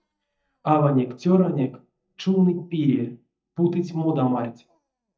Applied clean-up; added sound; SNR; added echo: neural mask model DeepFilterNet 3.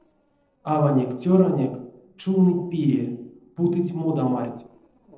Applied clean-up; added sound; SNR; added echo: neural separator model SepFormer DNS4.